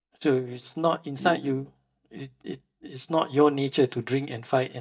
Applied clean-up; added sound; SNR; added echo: neural mask model DeepFilterNet 3.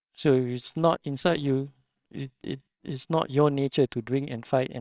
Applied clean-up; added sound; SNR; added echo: neural separator model SepFormer WHAMR!.